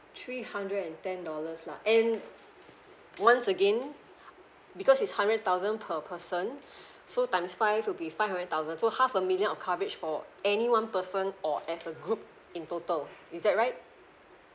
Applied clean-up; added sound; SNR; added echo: none; none; none; none.